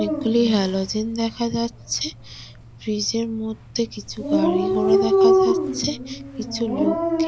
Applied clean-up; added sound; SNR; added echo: none; Dog; -2 dB; none.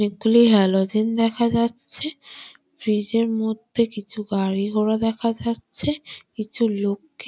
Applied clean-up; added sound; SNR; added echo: none; none; none; none.